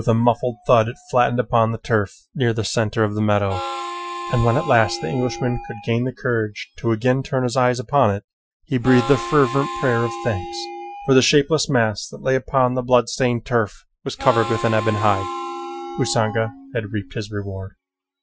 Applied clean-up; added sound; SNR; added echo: classical method Wiener filter.